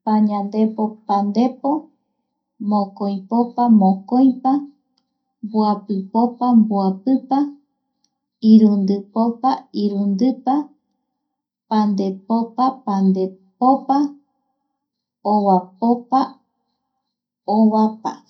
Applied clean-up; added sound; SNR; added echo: none; none; none; reverberation time 0.2 s.